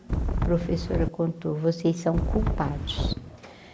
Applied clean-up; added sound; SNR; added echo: none; Wind; -2 dB; none.